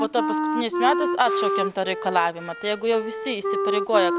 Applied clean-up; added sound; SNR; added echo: none; Wind instrument, woodwind instrument; 1 dB; none.